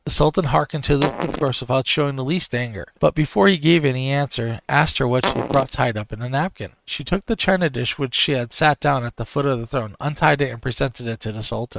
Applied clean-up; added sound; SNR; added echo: neural mask model RNNoise.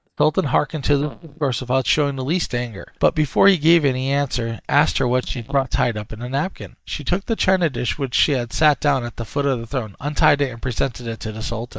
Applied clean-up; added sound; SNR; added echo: neural mask model DeepFilterNet 3.